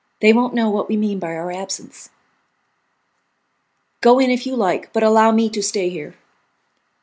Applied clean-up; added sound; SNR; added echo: none; none; none; none.